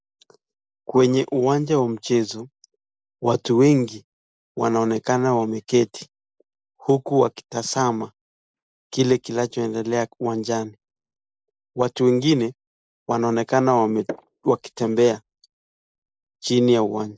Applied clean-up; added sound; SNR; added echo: neural mask model Resemble Enhance denoiser.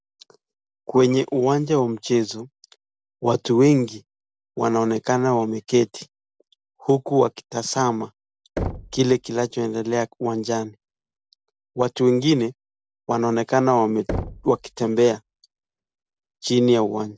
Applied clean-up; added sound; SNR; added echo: none; Knock; 13 dB; none.